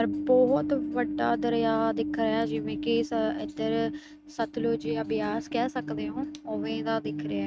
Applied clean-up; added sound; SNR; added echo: neural mask model RNNoise.